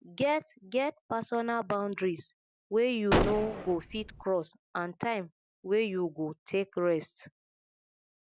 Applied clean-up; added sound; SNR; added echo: none; Gunshot, gunfire; -1 dB; none.